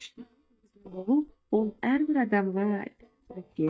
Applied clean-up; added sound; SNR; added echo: neural mask model DeepFilterNet 3.